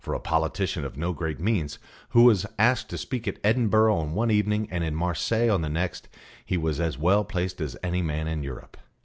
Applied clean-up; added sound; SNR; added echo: none; none; none; none.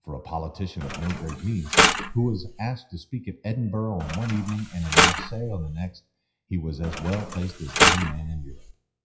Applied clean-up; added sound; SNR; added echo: classical method WPE with log-MMSE.